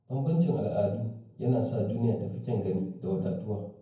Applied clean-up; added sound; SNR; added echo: none; none; none; reverberation time 0.9 s.